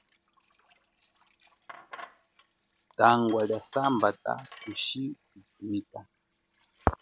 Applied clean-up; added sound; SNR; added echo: none; Fire + Sink (filling or washing); 17 dB; none.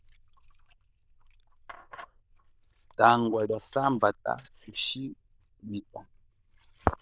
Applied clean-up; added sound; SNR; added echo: neural diffusion model UNIVERSE++.